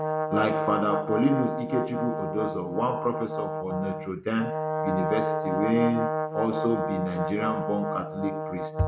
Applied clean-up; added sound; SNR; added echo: none; Brass instrument; 2 dB; none.